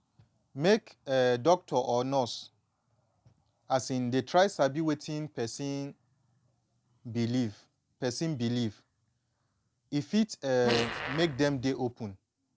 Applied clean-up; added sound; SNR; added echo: none; Fart; 5 dB; none.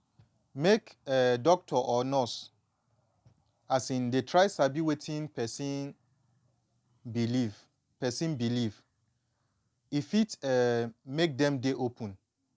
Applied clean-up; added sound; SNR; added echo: none; none; none; none.